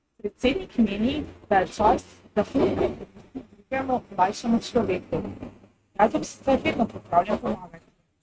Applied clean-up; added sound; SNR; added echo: neural mask model RNNoise.